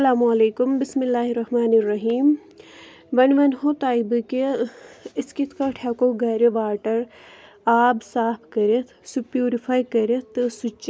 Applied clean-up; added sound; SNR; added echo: none; none; none; none.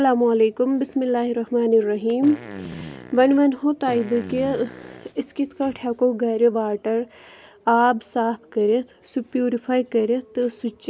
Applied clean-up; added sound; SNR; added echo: none; Fart; 15 dB; none.